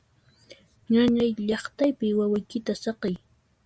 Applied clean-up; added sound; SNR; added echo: none; none; none; none.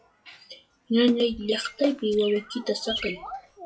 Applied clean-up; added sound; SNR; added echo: classical method WPE with log-MMSE.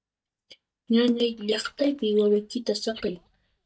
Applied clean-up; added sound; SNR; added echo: neural mask model DeepFilterNet 3.